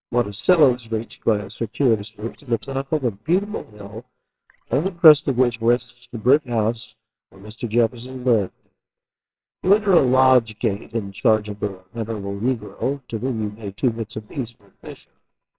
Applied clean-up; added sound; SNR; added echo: neural separator model SepFormer WHAMR!.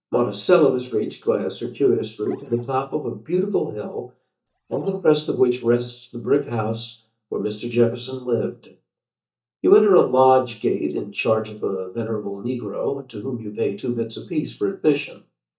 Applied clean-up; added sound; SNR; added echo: neural mask model DeepFilterNet 3.